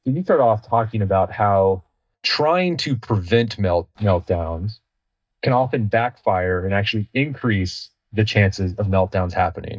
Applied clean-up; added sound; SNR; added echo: neural mask model DeepFilterNet 3.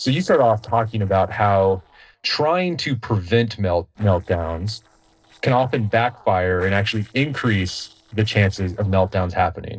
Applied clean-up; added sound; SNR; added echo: neural separator model SepFormer DNS4.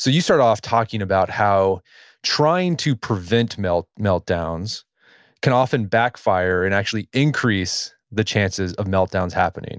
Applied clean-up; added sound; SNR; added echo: none; none; none; none.